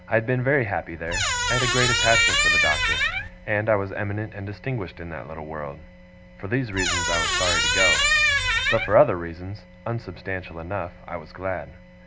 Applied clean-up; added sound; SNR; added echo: none; Squeak; -4 dB; none.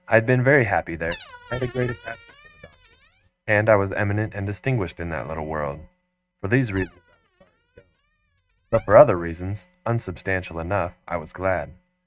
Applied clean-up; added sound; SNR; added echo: neural mask model RNNoise.